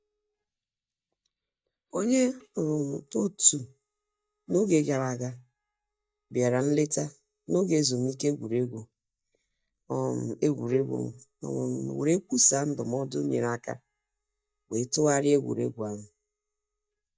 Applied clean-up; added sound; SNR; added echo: neural mask model DeepFilterNet 3.